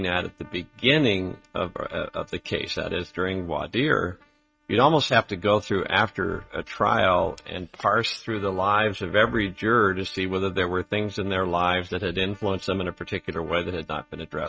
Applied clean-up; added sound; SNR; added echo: neural mask model RNNoise.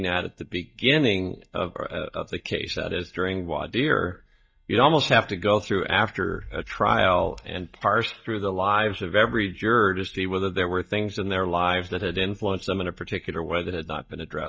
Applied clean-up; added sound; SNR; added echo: neural mask model DeepFilterNet 3.